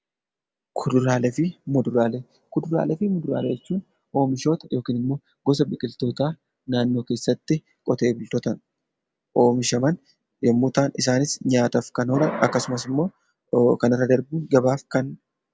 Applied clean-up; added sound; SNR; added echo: none; none; none; none.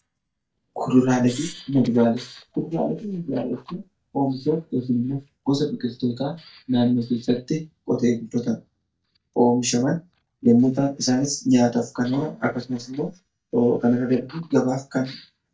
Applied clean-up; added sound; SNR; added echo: neural mask model DeepFilterNet 3.